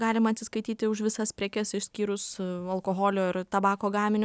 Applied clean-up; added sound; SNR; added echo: none; none; none; none.